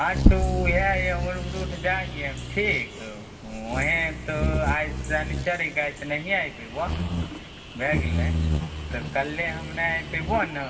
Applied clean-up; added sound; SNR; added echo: none; Bird vocalization, bird call, bird song; -1 dB; reverberation time 2.6 s.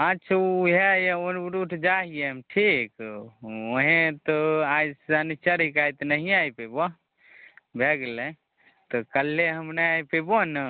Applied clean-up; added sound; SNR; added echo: none; none; none; none.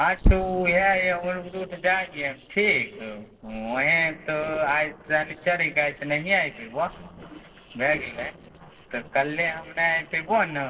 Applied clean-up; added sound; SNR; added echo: neural separator model SepFormer DNS4.